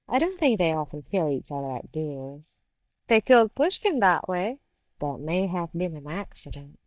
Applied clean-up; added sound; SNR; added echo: neural mask model DeepFilterNet 3.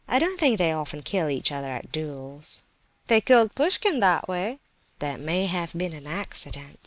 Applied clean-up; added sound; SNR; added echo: none; none; none; none.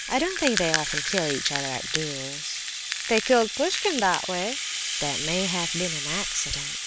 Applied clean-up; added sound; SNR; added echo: none; Rattle (instrument); 2 dB; none.